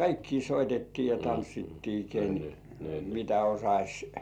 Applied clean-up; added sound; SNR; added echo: none; none; none; none.